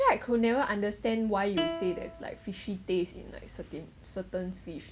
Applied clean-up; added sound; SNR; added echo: none; Plucked string instrument; 9 dB; none.